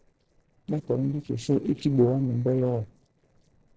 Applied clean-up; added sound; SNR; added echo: neural separator model SepFormer DNS4.